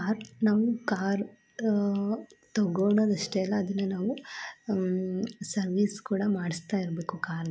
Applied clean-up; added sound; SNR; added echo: none; none; none; none.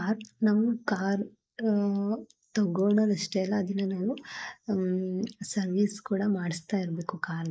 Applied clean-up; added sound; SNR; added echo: neural mask model Resemble Enhance denoiser.